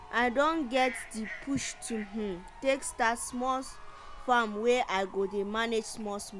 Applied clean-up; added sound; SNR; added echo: none; Church bell + Bird / Fowl; 15 dB; none.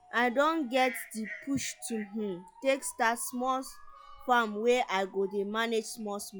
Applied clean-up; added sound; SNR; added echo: classical method log-MMSE.